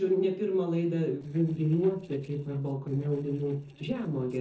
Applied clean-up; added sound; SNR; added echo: neural separator model SepFormer DNS4.